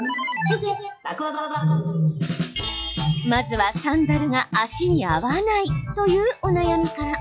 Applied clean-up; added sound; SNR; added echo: classical method log-MMSE.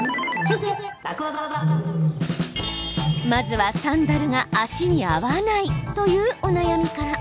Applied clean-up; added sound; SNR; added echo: none; Wild animals; 5 dB; none.